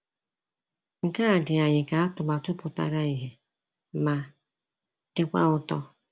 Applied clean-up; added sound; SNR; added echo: none; none; none; none.